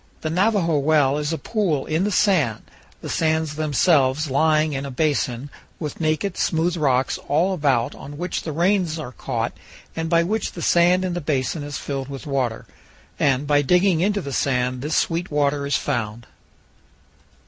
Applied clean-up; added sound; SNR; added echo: none; none; none; none.